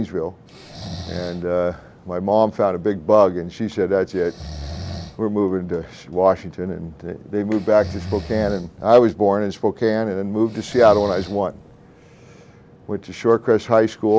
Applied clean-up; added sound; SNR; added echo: none; Breathing; 17 dB; none.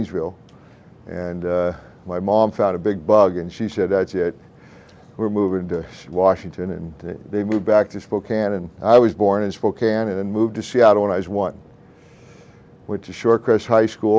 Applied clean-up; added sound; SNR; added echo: none; none; none; none.